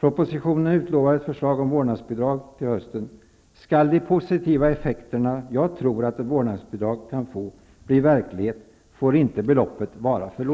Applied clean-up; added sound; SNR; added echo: none; none; none; none.